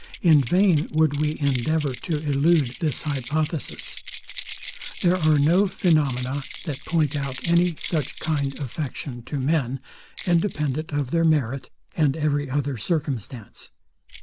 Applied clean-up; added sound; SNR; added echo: none; Keys jangling; 16 dB; none.